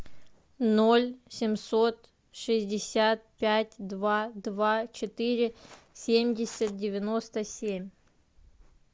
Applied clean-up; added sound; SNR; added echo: none; none; none; none.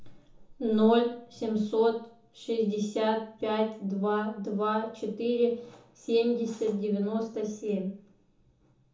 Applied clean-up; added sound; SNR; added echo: none; none; none; reverberation time 0.8 s.